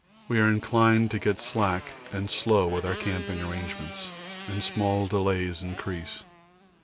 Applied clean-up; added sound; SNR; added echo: none; Motorcycle; 15 dB; none.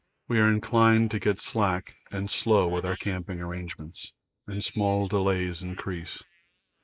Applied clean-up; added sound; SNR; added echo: neural mask model Resemble Enhance denoiser.